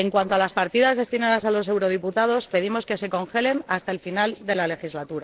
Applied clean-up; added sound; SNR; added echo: neural separator model SepFormer DNS4.